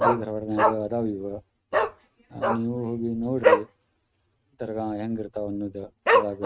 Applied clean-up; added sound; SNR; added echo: neural mask model RNNoise.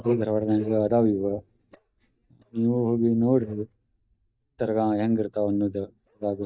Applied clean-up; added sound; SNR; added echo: neural mask model DeepFilterNet 3.